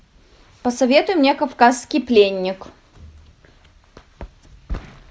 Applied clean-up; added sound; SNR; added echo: none; none; none; none.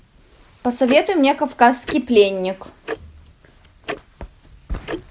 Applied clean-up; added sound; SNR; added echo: none; Tick-tock; 15 dB; none.